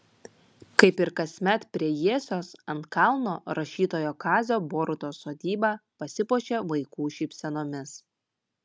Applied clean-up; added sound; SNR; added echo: none; none; none; none.